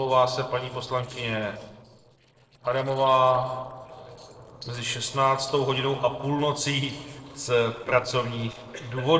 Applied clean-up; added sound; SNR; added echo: neural separator model SepFormer DNS4.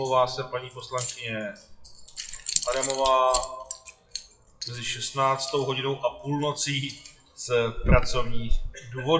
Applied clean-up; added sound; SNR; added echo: classical method WPE with log-MMSE.